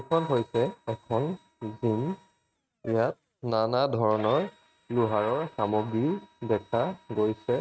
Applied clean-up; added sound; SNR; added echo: neural mask model RNNoise.